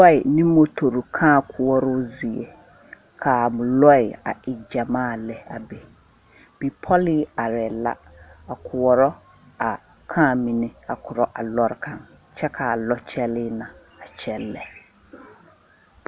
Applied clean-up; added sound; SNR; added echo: none; none; none; none.